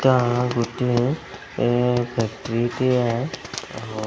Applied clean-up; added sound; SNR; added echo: none; none; none; none.